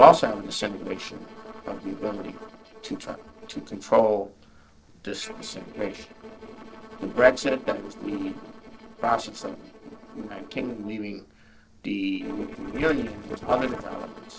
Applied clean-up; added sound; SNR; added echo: neural separator model SepFormer DNS4.